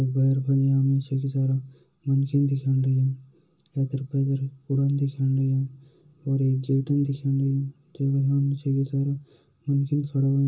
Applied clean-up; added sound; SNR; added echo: none; none; none; reverberation time 0.2 s.